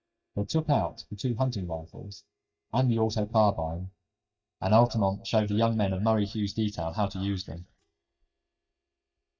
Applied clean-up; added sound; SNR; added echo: neural mask model DeepFilterNet 3.